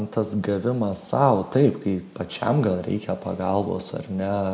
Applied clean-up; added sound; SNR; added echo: none; none; none; none.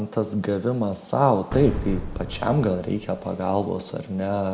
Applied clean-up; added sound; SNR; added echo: none; Boom; 9 dB; none.